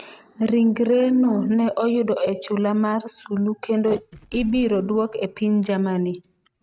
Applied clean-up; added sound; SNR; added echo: neural mask model RNNoise.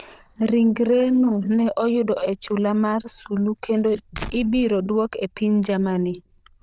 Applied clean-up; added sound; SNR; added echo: neural diffusion model UNIVERSE++.